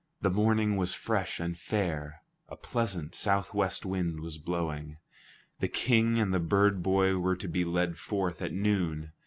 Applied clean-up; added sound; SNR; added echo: none; none; none; none.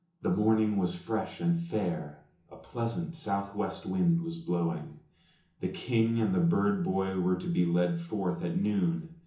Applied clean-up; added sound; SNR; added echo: none; none; none; reverberation time 0.7 s.